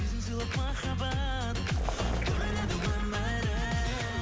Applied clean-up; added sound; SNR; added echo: none; Vehicle; 11 dB; none.